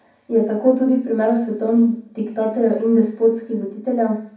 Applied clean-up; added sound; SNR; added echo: none; none; none; reverberation time 0.6 s.